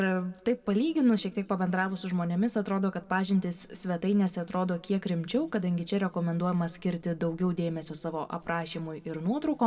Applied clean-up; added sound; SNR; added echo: none; none; none; reverberation time 1.0 s.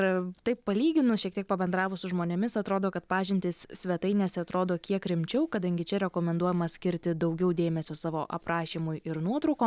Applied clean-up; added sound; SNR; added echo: none; none; none; none.